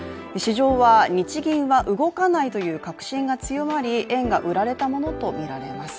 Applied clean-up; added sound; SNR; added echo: none; none; none; none.